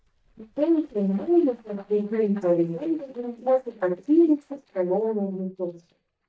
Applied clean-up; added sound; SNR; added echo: neural mask model DeepFilterNet 3.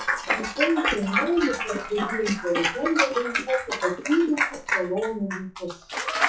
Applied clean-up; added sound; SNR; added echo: classical method WPE with log-MMSE.